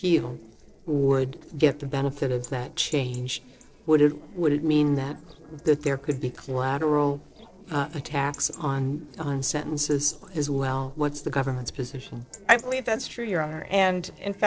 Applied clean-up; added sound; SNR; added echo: neural separator model SepFormer DNS4.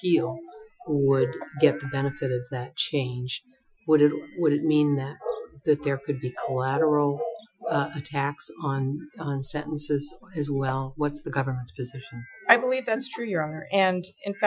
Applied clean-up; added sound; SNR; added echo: classical method Wiener filter.